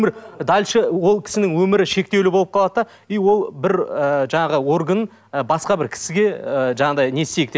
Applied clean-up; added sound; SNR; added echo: none; none; none; none.